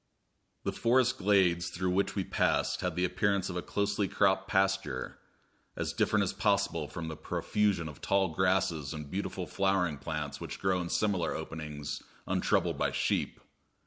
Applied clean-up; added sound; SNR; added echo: none; none; none; none.